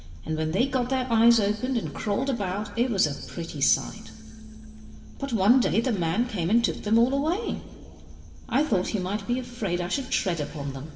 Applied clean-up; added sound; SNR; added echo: none; none; none; reverberation time 2.0 s.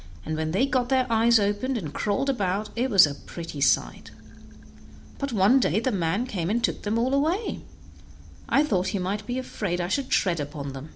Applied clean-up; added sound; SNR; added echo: none; none; none; none.